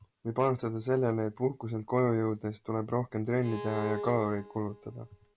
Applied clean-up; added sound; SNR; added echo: none; Bowed string instrument; 10 dB; none.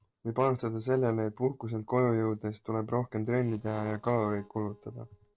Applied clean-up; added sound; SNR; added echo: neural separator model SepFormer DNS4.